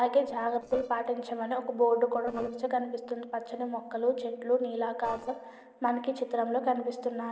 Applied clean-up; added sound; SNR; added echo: neural separator model SepFormer DNS4.